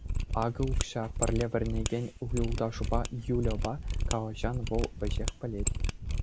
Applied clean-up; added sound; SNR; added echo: none; Mechanisms; -1 dB; none.